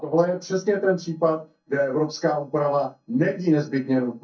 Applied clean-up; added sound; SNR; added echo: neural mask model DeepFilterNet 3.